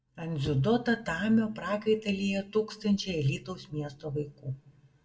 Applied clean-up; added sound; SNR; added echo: none; Bowed string instrument; 17 dB; reverberation time 0.6 s.